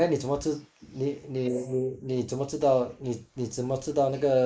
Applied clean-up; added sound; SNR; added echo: neural mask model Resemble Enhance denoiser.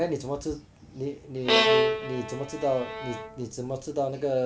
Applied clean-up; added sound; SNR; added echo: none; Bowed string instrument; -3 dB; none.